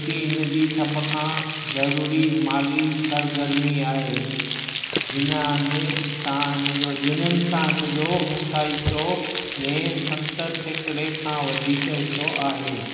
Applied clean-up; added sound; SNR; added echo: none; Frying (food); 2 dB; reverberation time 0.4 s.